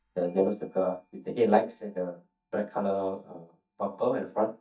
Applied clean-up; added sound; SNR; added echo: neural mask model DeepFilterNet 3.